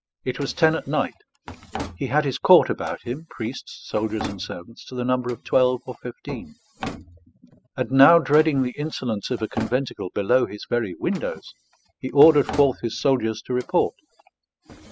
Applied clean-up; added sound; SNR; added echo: classical method spectral subtraction.